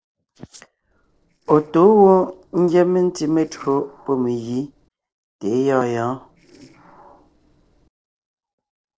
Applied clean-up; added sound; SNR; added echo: neural separator model SepFormer DNS4.